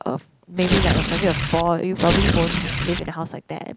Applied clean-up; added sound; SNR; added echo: none; Tearing; -1 dB; none.